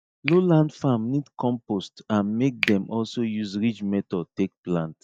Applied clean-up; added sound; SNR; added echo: neural mask model DeepFilterNet 3.